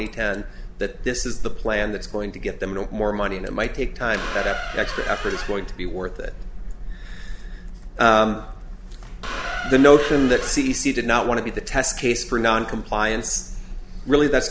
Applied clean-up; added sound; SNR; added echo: none; Squeak; 9 dB; none.